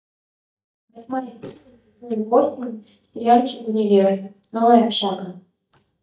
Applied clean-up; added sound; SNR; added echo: neural mask model DeepFilterNet 3.